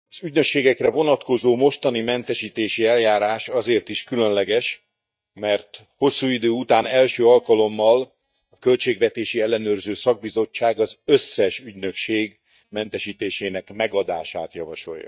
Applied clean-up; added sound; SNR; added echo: neural mask model DeepFilterNet 3.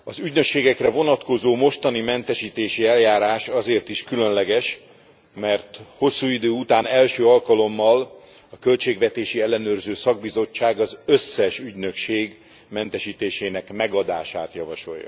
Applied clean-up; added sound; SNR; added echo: none; none; none; none.